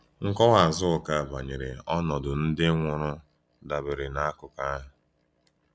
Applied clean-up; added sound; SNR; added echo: none; none; none; none.